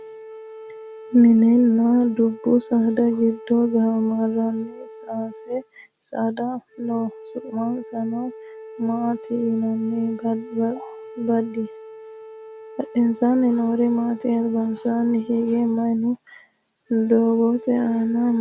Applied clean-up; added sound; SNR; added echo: none; Wind instrument, woodwind instrument; 18 dB; none.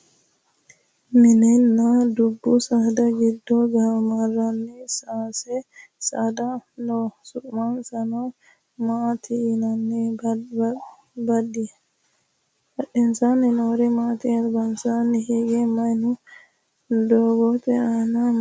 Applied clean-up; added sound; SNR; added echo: none; none; none; none.